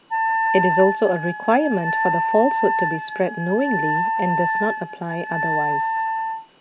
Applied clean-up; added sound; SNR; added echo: none; Wind instrument, woodwind instrument; 0 dB; none.